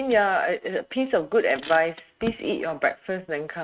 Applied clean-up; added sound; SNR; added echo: neural mask model RNNoise.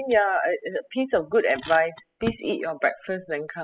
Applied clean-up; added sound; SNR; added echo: classical method spectral subtraction.